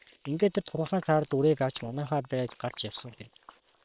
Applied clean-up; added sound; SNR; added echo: neural separator model SepFormer WHAM!.